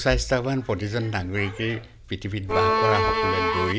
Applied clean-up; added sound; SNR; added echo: none; Bowed string instrument; -3 dB; none.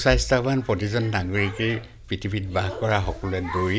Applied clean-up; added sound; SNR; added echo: none; none; none; none.